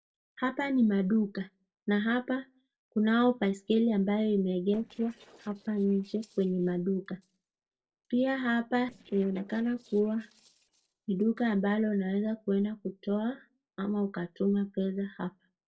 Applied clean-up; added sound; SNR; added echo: neural separator model SepFormer DNS4.